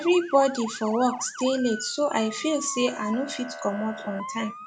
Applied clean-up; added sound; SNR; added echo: none; Motor vehicle (road) / Siren; 13 dB; none.